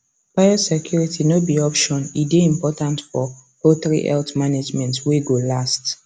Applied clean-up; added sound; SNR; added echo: none; none; none; none.